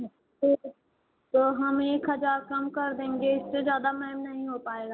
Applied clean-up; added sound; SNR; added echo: none; none; none; none.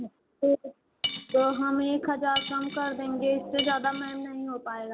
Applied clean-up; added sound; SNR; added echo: none; Cutlery, silverware / Dishes, pots, and pans; 6 dB; none.